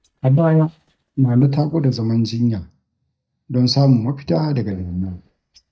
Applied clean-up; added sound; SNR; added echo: neural mask model DeepFilterNet 3.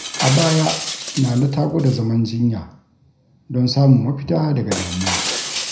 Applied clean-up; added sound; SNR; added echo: none; Shatter; 9 dB; reverberation time 0.4 s.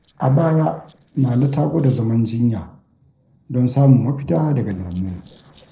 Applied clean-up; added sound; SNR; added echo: neural separator model SepFormer DNS4.